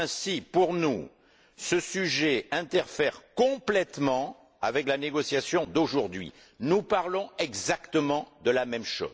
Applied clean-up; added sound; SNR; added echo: none; none; none; none.